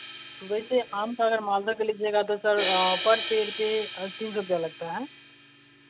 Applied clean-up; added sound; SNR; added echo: none; Crash cymbal; 6 dB; none.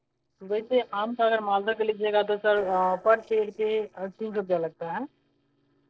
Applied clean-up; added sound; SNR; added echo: neural separator model SepFormer DNS4.